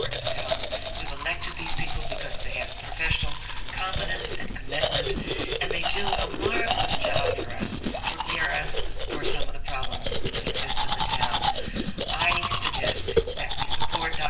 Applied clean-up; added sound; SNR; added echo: none; Domestic sounds, home sounds; -1 dB; reverberation time 0.2 s.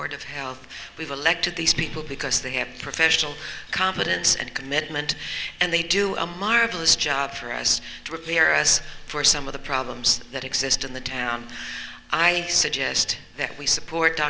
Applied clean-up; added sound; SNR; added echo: none; none; none; none.